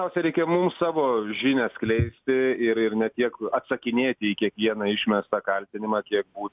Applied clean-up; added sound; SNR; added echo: none; none; none; none.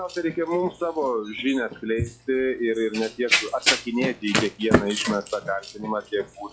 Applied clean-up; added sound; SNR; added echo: classical method log-MMSE.